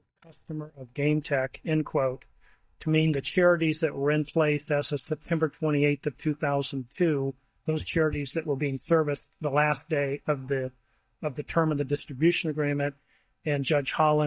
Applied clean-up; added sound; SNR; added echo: neural mask model DeepFilterNet 3.